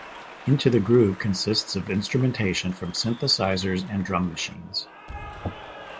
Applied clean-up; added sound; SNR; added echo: none; Applause / Cheering; 18 dB; none.